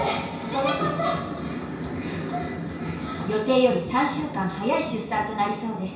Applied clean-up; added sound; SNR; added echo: none; none; none; reverberation time 0.6 s.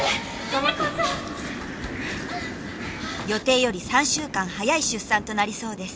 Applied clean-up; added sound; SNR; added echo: none; none; none; none.